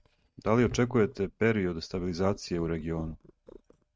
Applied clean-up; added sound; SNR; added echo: neural mask model RNNoise.